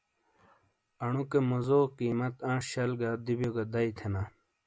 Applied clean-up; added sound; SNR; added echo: none; none; none; none.